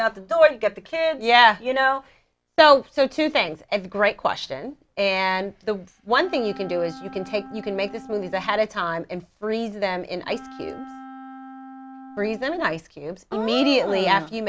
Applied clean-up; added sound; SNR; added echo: none; Wind instrument, woodwind instrument; 19 dB; none.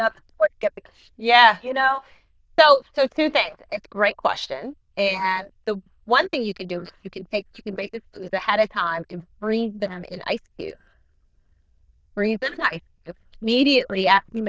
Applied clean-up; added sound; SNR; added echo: neural diffusion model UNIVERSE++.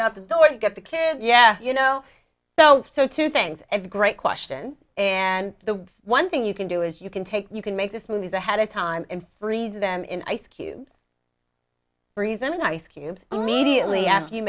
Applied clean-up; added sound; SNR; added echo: none; none; none; none.